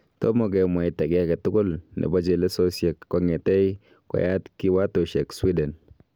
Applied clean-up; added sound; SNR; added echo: none; none; none; none.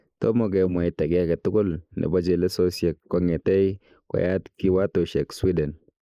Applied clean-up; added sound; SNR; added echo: neural mask model Resemble Enhance denoiser.